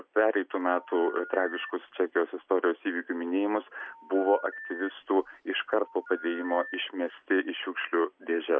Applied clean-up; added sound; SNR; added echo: none; Telephone; 16 dB; none.